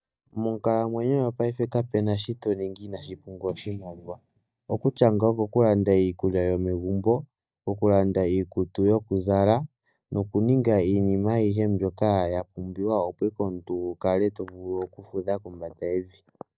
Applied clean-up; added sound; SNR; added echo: neural mask model DeepFilterNet 3.